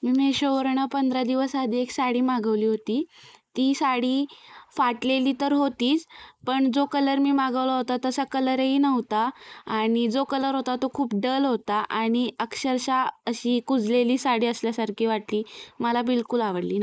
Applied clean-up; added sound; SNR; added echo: neural mask model Resemble Enhance denoiser.